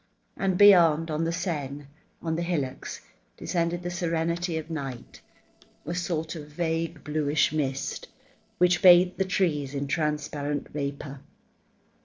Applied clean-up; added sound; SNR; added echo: neural separator model SepFormer DNS4.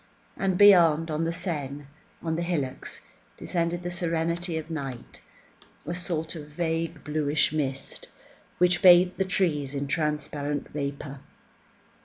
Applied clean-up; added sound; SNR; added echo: none; none; none; none.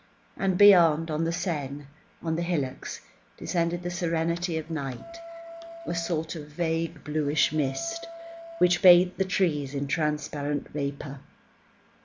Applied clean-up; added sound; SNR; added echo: none; Wind instrument, woodwind instrument; 17 dB; none.